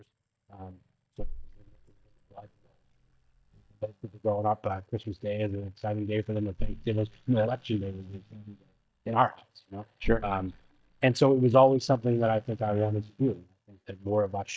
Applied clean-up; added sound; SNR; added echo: neural mask model DeepFilterNet 3.